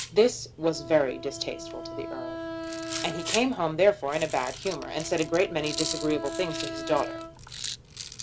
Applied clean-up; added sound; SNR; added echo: none; Rattle + Wind instrument, woodwind instrument; 8 dB; none.